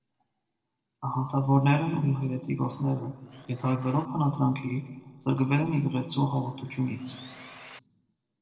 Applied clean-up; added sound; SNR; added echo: neural separator model SepFormer DNS4.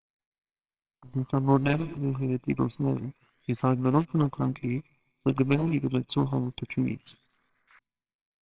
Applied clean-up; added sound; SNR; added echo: neural separator model SepFormer WHAMR!.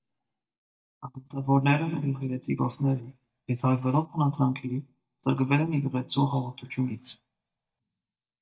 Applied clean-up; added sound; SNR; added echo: neural mask model DeepFilterNet 3.